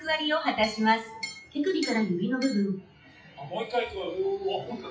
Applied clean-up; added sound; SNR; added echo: classical method WPE with log-MMSE.